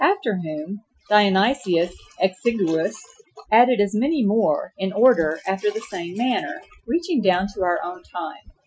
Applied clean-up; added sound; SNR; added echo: classical method Wiener filter.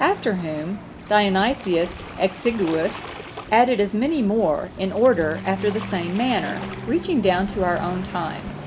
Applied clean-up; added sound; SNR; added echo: none; Waves, surf; 11 dB; none.